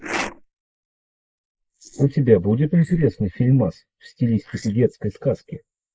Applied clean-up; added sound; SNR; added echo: neural mask model Resemble Enhance denoiser.